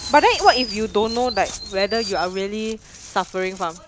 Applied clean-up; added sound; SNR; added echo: none; Chirp, tweet; 11 dB; none.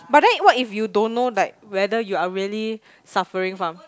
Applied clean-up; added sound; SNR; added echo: none; none; none; none.